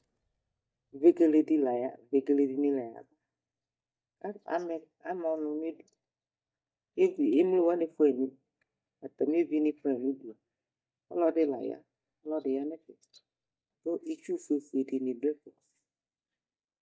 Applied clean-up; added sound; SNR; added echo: neural mask model DeepFilterNet 3.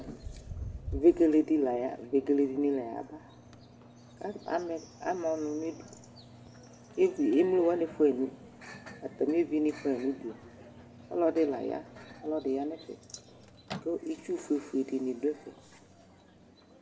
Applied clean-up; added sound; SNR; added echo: none; Microwave oven; 16 dB; reverberation time 0.3 s.